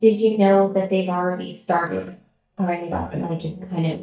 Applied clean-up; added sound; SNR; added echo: neural mask model DeepFilterNet 3.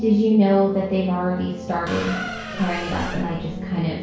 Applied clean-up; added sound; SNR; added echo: none; Squeak; 11 dB; reverberation time 0.6 s.